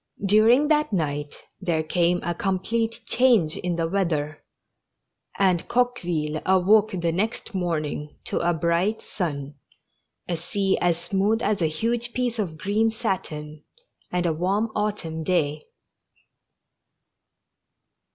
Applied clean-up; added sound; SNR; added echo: none; none; none; none.